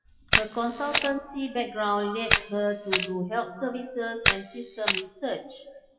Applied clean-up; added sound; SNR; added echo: classical method WPE with log-MMSE.